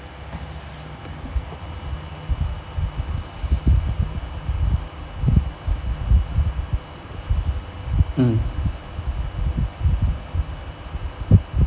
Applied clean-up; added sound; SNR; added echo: none; none; none; none.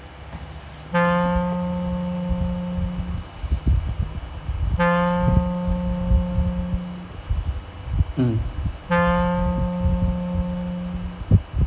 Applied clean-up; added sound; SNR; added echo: none; Wind instrument, woodwind instrument; 0 dB; none.